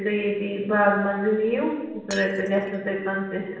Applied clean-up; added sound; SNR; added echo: none; Shatter; 18 dB; reverberation time 0.9 s.